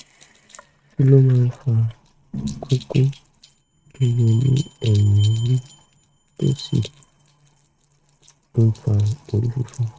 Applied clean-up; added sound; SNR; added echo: neural mask model RNNoise.